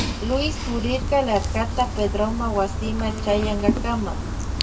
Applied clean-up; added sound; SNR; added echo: none; Fire; 1 dB; reverberation time 1.5 s.